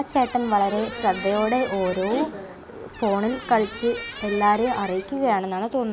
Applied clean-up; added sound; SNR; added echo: none; Squeak; 15 dB; none.